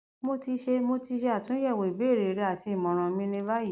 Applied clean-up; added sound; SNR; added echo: none; none; none; none.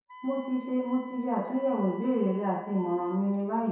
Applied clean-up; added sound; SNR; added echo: none; Wind instrument, woodwind instrument; 19 dB; reverberation time 0.7 s.